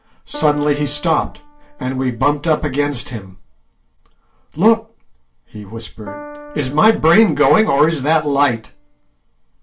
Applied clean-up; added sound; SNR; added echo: none; Piano; 19 dB; reverberation time 0.2 s.